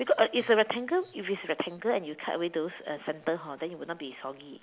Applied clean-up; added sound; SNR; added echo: none; none; none; none.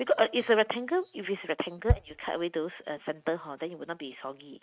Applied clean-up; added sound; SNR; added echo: neural mask model RNNoise.